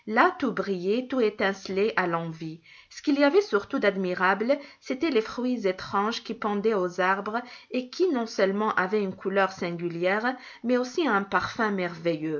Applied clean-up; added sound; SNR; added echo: none; none; none; none.